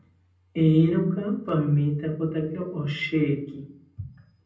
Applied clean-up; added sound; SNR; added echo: none; none; none; reverberation time 0.6 s.